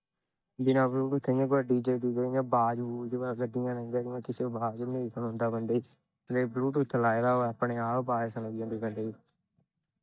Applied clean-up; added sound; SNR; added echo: neural mask model DeepFilterNet 3.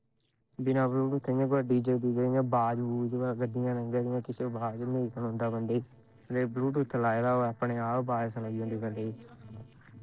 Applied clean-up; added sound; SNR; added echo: neural separator model SepFormer DNS4.